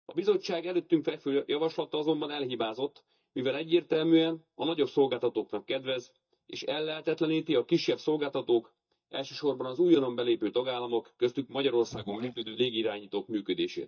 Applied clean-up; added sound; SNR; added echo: neural mask model DeepFilterNet 3.